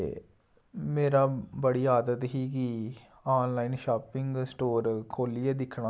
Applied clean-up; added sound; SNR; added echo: none; none; none; none.